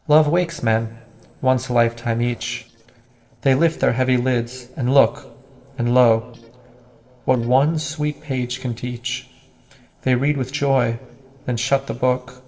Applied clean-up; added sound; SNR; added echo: neural separator model SepFormer DNS4.